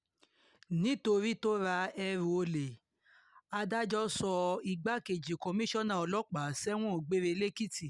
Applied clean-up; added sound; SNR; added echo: none; none; none; none.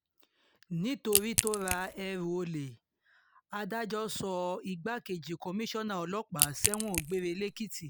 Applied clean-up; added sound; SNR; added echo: none; Crack / Crushing; -2 dB; none.